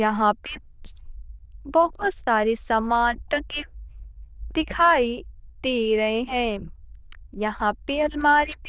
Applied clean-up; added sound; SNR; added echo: neural diffusion model UNIVERSE++.